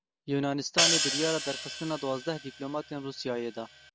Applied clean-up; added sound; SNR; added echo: none; Hi-hat; -1 dB; none.